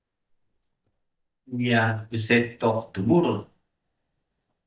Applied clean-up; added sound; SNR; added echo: neural mask model DeepFilterNet 3.